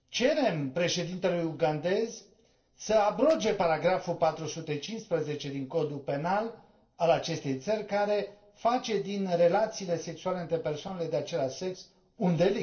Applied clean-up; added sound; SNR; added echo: neural separator model SepFormer DNS4.